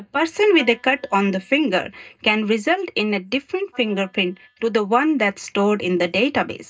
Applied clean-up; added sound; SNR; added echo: neural mask model DeepFilterNet 3.